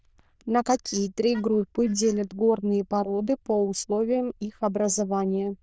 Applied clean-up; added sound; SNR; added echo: neural diffusion model UNIVERSE++.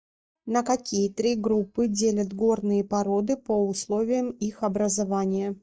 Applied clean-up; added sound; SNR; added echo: neural mask model DeepFilterNet 3.